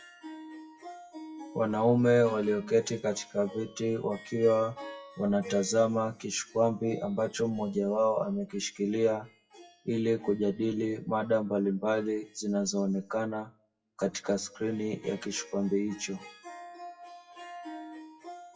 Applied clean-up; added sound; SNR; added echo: classical method WPE with log-MMSE.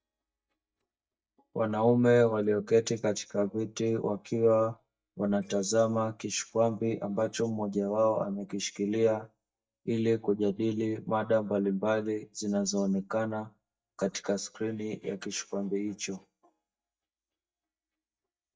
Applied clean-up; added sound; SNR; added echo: neural mask model DeepFilterNet 3.